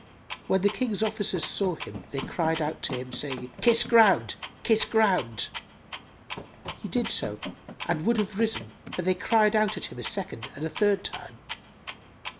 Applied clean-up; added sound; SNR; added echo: none; Clock + Run; 13 dB; none.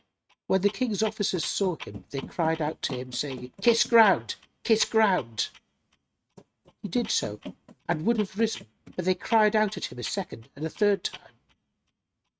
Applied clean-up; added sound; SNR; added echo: neural mask model RNNoise.